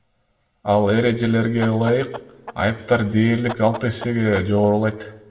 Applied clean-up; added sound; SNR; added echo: none; Chicken, rooster; 17 dB; reverberation time 0.6 s.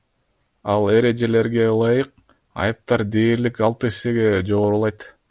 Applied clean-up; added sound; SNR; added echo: none; none; none; none.